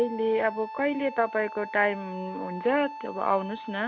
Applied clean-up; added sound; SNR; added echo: none; Wind instrument, woodwind instrument; 12 dB; none.